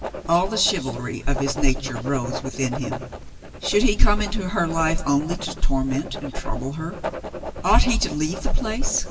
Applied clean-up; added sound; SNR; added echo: none; Writing; 12 dB; reverberation time 2.3 s.